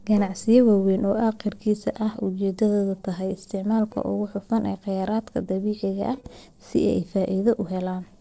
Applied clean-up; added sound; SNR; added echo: neural separator model SepFormer DNS4.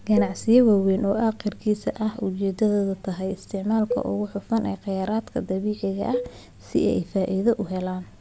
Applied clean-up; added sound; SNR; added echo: none; Cowbell; 12 dB; none.